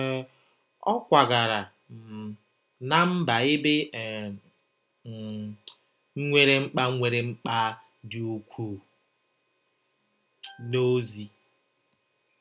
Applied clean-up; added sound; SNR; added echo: none; none; none; none.